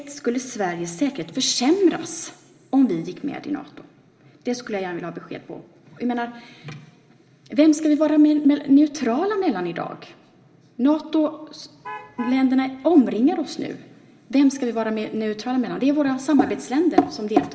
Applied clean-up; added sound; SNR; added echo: none; Alarm / Truck; 16 dB; reverberation time 1.3 s.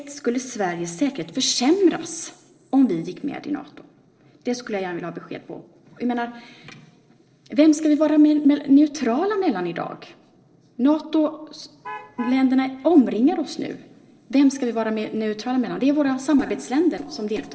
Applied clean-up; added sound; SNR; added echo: neural separator model SepFormer DNS4.